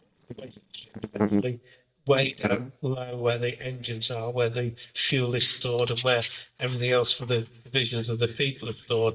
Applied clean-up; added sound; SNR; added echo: neural mask model DeepFilterNet 3.